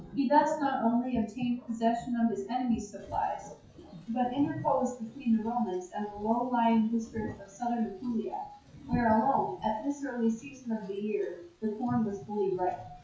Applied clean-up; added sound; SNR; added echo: classical method WPE with log-MMSE.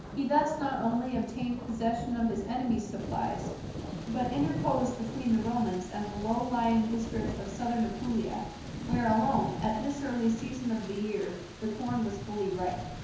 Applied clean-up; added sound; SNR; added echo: none; Thunder; 8 dB; reverberation time 0.9 s.